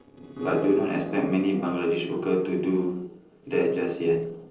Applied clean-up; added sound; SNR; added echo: neural separator model SepFormer DNS4.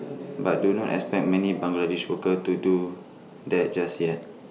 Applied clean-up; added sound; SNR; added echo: none; none; none; none.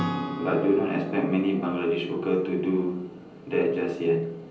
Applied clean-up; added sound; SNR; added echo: none; Acoustic guitar / Strum; 12 dB; reverberation time 0.6 s.